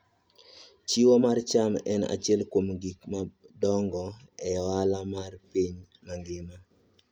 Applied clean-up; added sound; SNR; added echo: none; none; none; none.